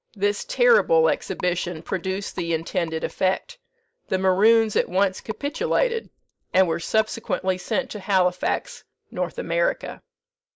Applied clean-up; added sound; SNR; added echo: neural mask model Resemble Enhance denoiser.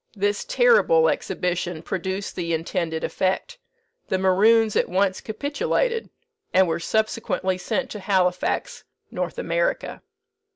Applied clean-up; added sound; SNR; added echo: none; none; none; none.